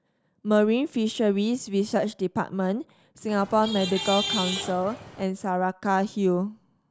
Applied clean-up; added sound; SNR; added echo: none; Traffic noise, roadway noise / Vehicle horn, car horn, honking; 7 dB; none.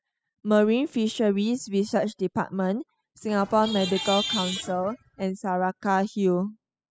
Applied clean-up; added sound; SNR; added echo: classical method spectral subtraction.